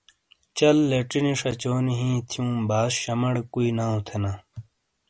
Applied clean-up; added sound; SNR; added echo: none; none; none; none.